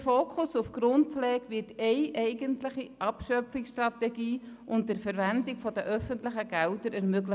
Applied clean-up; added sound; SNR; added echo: none; none; none; none.